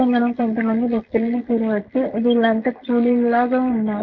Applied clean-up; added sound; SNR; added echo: neural mask model Resemble Enhance denoiser.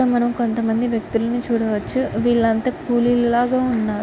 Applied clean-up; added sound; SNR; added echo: none; none; none; none.